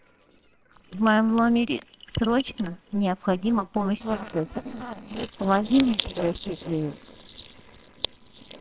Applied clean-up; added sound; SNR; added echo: neural separator model SepFormer WHAMR!.